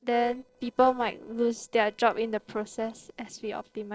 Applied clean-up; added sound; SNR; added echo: neural separator model SepFormer DNS4.